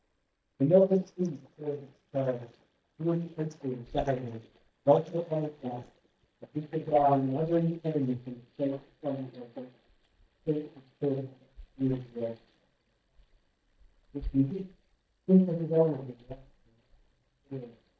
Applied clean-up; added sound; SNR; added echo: neural mask model DeepFilterNet 3.